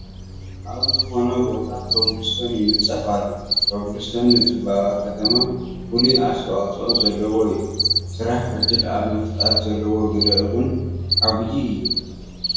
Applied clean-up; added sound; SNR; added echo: none; Cricket; 1 dB; reverberation time 1.0 s.